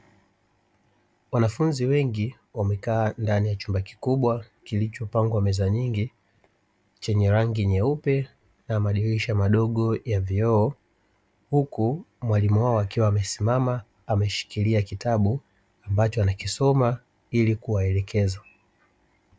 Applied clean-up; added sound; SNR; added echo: none; none; none; none.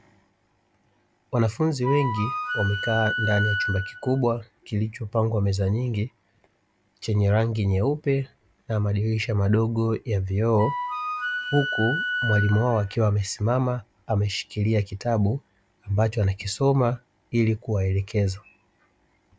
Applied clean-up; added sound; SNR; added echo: none; Wind instrument, woodwind instrument; 4 dB; none.